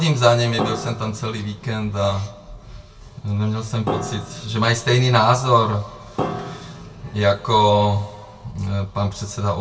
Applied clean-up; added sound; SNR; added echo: none; Piano; 11 dB; reverberation time 0.2 s.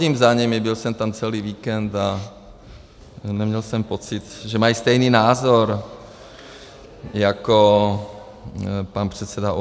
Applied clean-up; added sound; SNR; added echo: none; none; none; none.